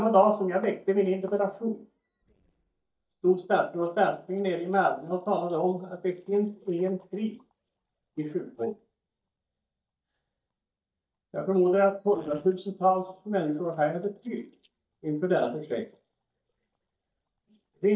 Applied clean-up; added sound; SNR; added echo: neural mask model DeepFilterNet 3.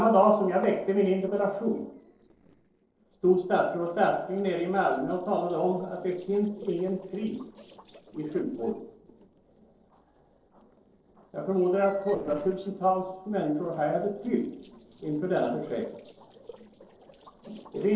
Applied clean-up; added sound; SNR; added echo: neural separator model SepFormer DNS4.